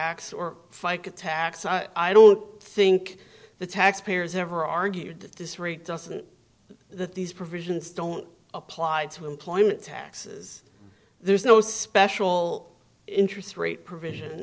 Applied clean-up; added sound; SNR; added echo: none; none; none; none.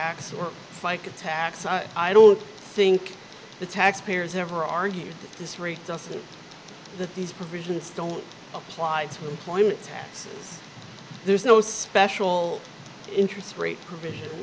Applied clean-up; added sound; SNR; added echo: none; Tick; 18 dB; none.